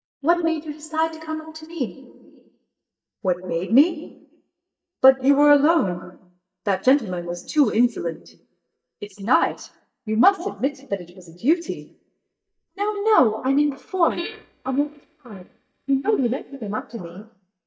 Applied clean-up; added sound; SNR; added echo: neural mask model DeepFilterNet 3.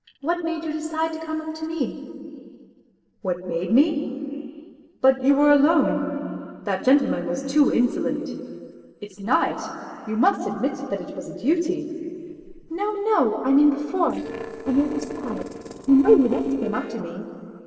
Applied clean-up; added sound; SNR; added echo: neural separator model SepFormer DNS4.